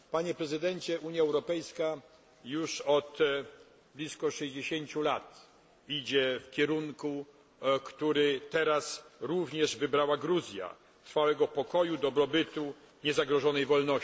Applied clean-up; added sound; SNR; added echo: none; none; none; none.